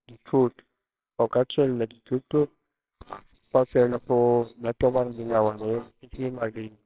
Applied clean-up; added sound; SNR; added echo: neural separator model SepFormer WHAMR!.